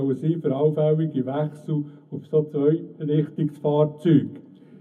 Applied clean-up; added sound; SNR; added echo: none; none; none; reverberation time 0.3 s.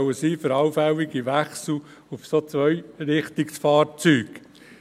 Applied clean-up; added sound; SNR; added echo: none; none; none; none.